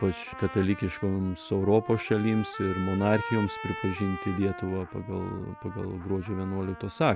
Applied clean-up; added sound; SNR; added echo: none; Trumpet; 12 dB; none.